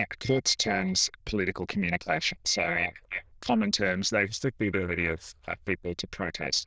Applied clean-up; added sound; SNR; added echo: neural diffusion model UNIVERSE++.